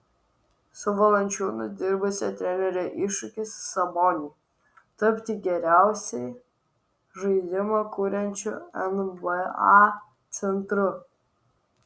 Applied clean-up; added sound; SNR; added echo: none; none; none; none.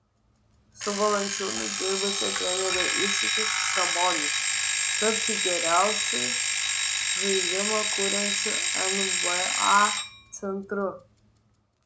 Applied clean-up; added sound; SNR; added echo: none; Alarm; -3 dB; none.